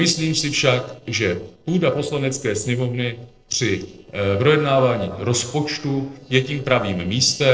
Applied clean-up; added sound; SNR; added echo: neural separator model SepFormer DNS4.